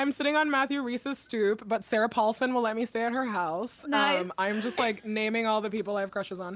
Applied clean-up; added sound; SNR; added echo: none; none; none; none.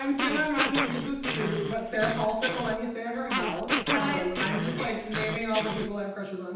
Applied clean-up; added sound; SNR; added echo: none; Growling; 2 dB; reverberation time 0.9 s.